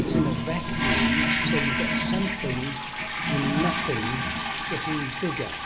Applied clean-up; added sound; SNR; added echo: none; Toilet flush; -5 dB; reverberation time 1.7 s.